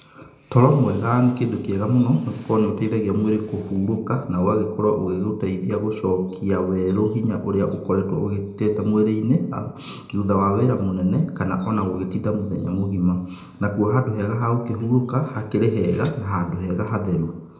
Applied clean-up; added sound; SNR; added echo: none; none; none; reverberation time 0.7 s.